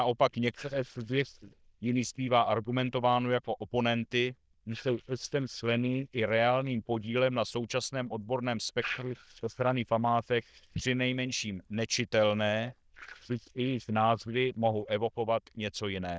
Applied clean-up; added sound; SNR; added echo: neural diffusion model UNIVERSE++.